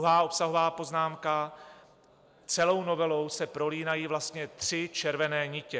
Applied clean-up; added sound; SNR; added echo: none; none; none; none.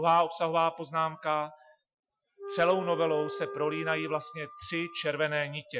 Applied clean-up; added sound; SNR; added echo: classical method Wiener filter.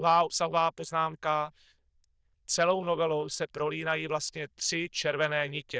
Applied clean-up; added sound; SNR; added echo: neural diffusion model UNIVERSE++.